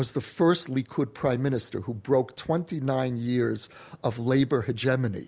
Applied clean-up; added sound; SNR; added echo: none; none; none; none.